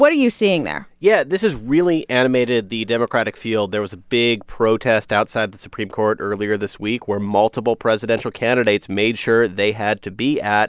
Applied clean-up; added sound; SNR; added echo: none; none; none; none.